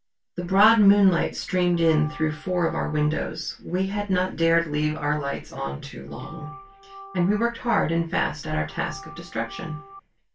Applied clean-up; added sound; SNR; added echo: none; Organ; 18 dB; reverberation time 0.2 s.